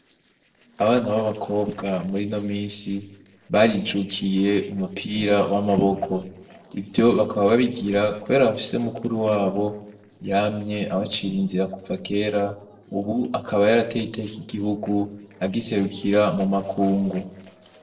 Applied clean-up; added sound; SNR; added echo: neural separator model SepFormer DNS4.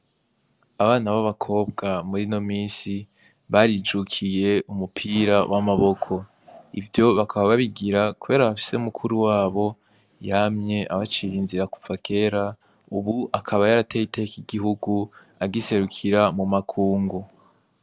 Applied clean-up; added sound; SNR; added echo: none; none; none; none.